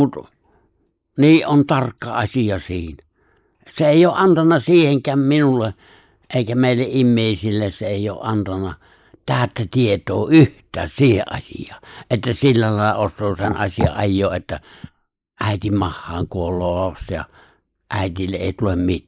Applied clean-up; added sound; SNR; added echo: neural mask model Resemble Enhance denoiser.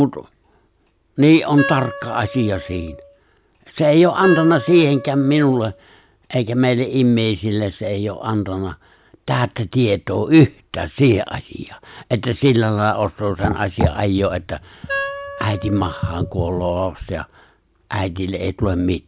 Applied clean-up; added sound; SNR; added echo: none; Wind instrument, woodwind instrument; 12 dB; none.